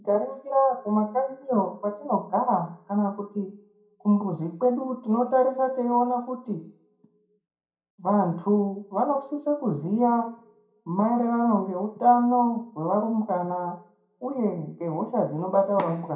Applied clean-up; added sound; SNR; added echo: none; none; none; reverberation time 0.4 s.